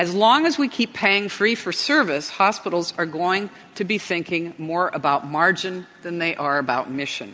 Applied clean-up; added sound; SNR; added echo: none; none; none; none.